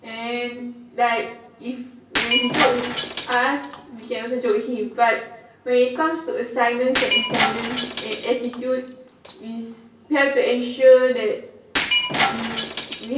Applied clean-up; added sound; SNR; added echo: none; Shatter; 4 dB; reverberation time 0.8 s.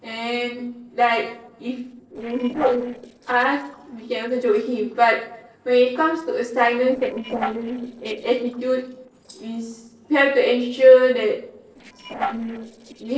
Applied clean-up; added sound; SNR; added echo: neural separator model SepFormer DNS4.